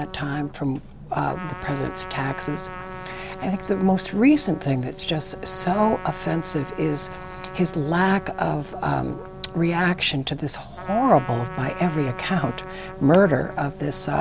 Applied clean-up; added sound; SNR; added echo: none; Trumpet; 14 dB; none.